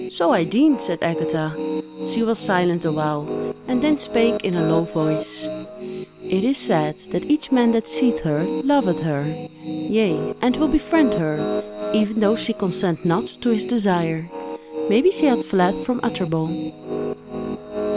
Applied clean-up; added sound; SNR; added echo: none; Piano; 6 dB; none.